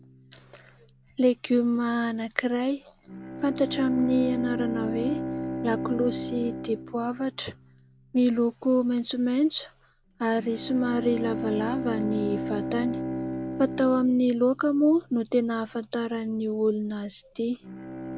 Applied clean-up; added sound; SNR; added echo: none; Bowed string instrument; 9 dB; none.